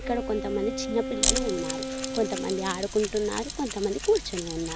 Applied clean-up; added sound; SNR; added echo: none; Wind instrument, woodwind instrument + Mechanisms; 3 dB; none.